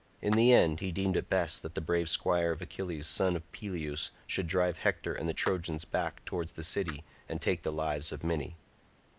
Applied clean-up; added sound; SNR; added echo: neural mask model Resemble Enhance denoiser.